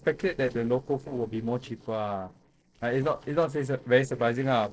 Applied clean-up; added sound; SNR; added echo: neural separator model SepFormer DNS4.